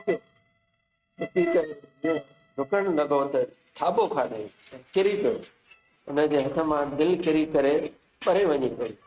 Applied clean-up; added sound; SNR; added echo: neural mask model RNNoise.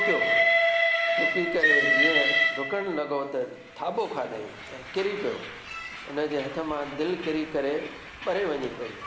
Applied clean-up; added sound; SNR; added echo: none; Train; -3 dB; none.